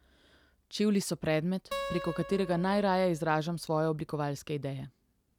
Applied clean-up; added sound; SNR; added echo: none; Acoustic guitar; 11 dB; none.